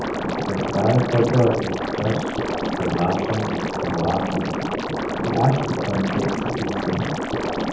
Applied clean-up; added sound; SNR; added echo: none; Liquid; 1 dB; reverberation time 0.7 s.